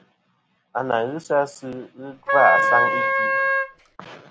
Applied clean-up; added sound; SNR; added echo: none; Wind instrument, woodwind instrument; -5 dB; none.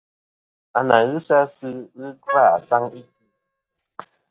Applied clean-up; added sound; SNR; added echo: neural mask model DeepFilterNet 3.